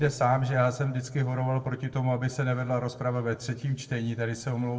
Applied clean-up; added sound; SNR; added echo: neural separator model SepFormer DNS4.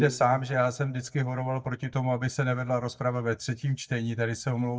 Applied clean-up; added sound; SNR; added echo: neural mask model DeepFilterNet 3.